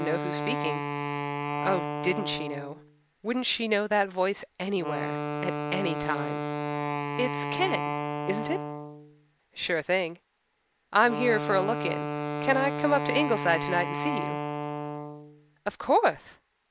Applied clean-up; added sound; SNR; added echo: none; Wind instrument, woodwind instrument; 3 dB; none.